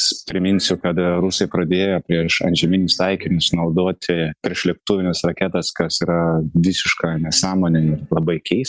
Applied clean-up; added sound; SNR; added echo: neural mask model DeepFilterNet 3.